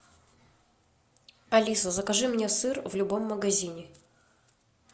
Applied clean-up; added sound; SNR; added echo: none; none; none; none.